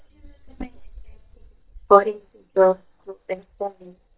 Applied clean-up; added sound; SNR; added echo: neural mask model DeepFilterNet 3.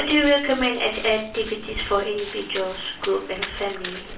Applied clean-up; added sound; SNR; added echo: none; Run; 12 dB; reverberation time 0.4 s.